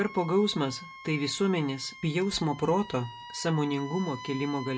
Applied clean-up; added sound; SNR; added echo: none; Wind instrument, woodwind instrument; 15 dB; reverberation time 0.2 s.